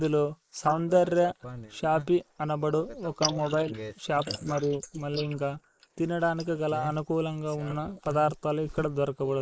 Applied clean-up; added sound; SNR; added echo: neural mask model Resemble Enhance denoiser.